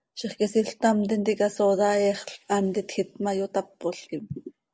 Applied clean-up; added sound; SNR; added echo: none; none; none; none.